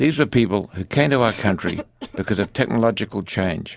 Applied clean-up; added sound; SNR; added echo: none; Cough; 16 dB; none.